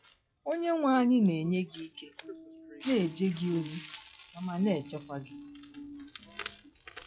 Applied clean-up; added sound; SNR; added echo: classical method log-MMSE.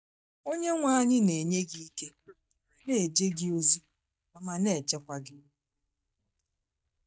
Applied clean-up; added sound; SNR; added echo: neural mask model DeepFilterNet 3.